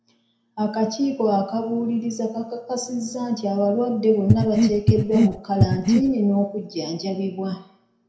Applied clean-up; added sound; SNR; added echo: none; Breathing; -4 dB; reverberation time 0.6 s.